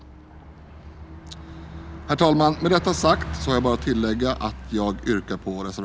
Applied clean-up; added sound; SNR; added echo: none; Bus; 11 dB; none.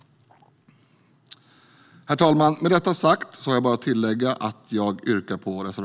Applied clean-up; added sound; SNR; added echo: none; none; none; none.